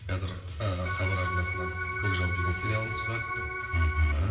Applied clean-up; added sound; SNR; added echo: none; Organ; 3 dB; reverberation time 2.2 s.